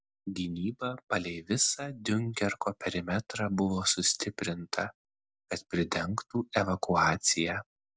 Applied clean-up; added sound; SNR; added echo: none; none; none; none.